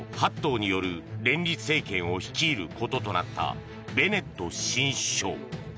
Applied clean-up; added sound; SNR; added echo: none; none; none; none.